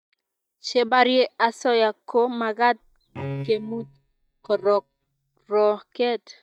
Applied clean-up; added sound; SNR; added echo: neural mask model DeepFilterNet 3.